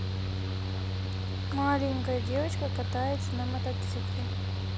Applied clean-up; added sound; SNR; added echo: none; Mechanical fan; -4 dB; none.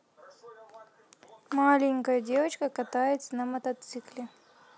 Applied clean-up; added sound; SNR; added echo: none; none; none; none.